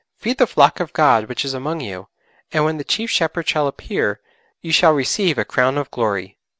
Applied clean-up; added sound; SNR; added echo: none; none; none; none.